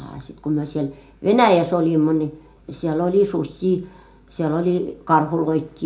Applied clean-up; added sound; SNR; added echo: none; none; none; reverberation time 0.3 s.